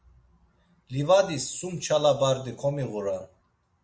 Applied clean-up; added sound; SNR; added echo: none; none; none; none.